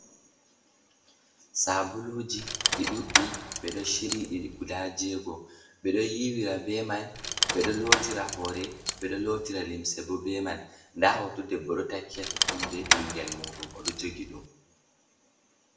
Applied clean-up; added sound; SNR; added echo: none; Rattle / Keys jangling; -2 dB; reverberation time 0.7 s.